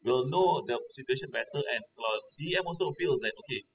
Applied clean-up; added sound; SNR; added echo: classical method spectral subtraction.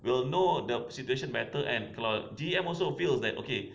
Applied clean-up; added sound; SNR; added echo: none; none; none; none.